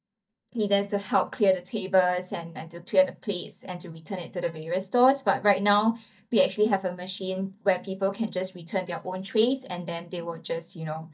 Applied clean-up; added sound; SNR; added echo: neural mask model DeepFilterNet 3.